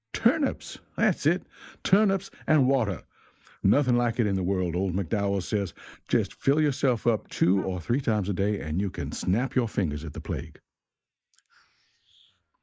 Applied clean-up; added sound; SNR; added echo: neural mask model Resemble Enhance denoiser.